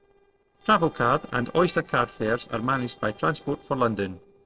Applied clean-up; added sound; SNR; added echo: neural separator model SepFormer DNS4.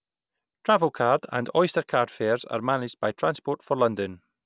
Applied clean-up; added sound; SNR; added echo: none; none; none; none.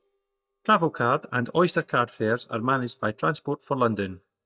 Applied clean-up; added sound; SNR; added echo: neural mask model DeepFilterNet 3.